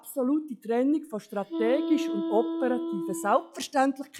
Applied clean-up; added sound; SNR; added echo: classical method log-MMSE.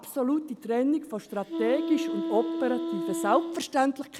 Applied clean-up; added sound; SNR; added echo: none; Wind instrument, woodwind instrument; 4 dB; none.